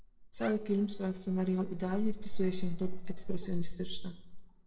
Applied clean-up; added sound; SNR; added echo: neural separator model SepFormer DNS4.